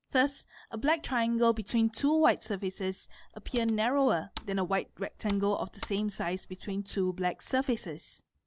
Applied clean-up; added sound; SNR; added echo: none; Computer keyboard; 17 dB; none.